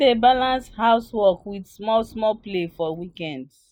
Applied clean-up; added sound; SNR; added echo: neural mask model DeepFilterNet 3.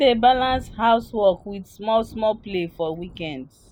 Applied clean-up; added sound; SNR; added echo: none; Thunder; 20 dB; none.